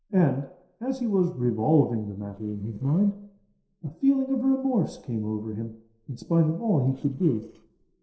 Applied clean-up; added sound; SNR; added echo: neural separator model SepFormer DNS4.